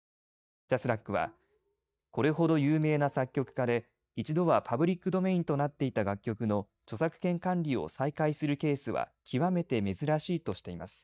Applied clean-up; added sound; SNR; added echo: neural mask model DeepFilterNet 3.